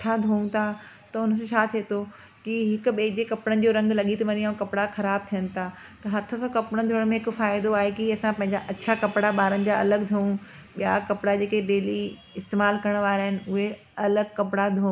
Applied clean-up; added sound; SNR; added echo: none; none; none; none.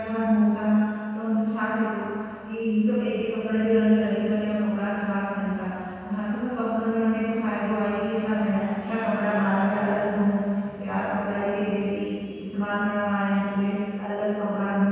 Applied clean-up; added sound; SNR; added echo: none; none; none; reverberation time 2.1 s.